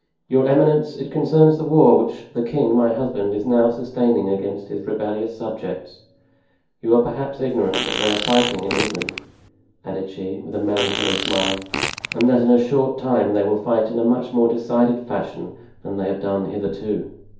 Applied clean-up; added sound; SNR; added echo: none; Fart; 6 dB; reverberation time 0.6 s.